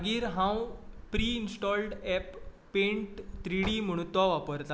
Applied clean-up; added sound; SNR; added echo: none; Car; 14 dB; none.